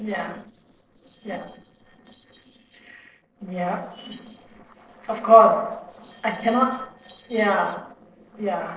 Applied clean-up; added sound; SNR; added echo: neural separator model SepFormer DNS4.